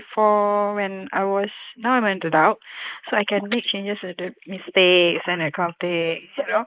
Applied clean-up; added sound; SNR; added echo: neural mask model Resemble Enhance denoiser.